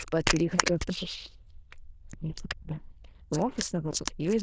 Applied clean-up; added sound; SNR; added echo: neural diffusion model UNIVERSE++.